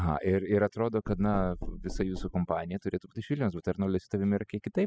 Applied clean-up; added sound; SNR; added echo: classical method spectral subtraction.